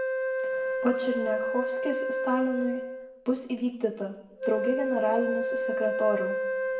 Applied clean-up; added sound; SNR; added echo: none; Wind instrument, woodwind instrument; 0 dB; reverberation time 0.9 s.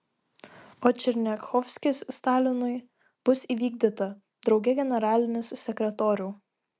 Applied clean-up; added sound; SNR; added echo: none; none; none; none.